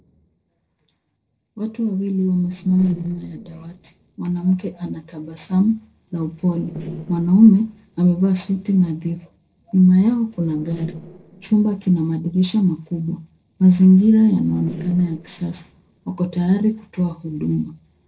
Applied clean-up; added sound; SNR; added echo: neural separator model SepFormer DNS4.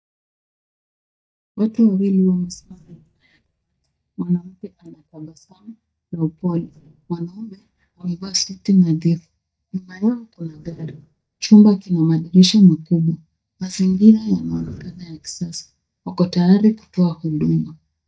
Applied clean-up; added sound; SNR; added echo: neural mask model DeepFilterNet 3.